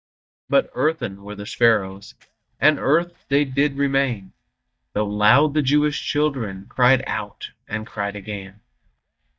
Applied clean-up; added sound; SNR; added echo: neural mask model DeepFilterNet 3.